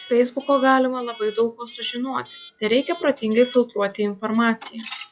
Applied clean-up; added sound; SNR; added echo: classical method log-MMSE.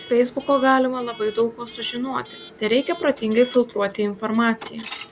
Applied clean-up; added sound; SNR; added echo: none; Coin (dropping) / Alarm; 19 dB; none.